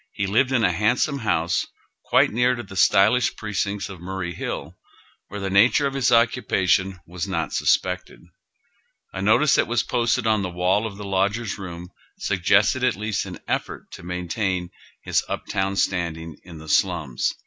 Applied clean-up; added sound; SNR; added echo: none; none; none; none.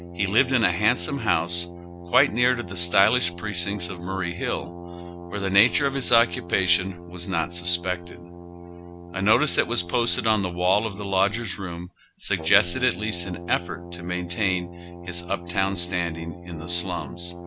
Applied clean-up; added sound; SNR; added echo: none; Brass instrument; 12 dB; none.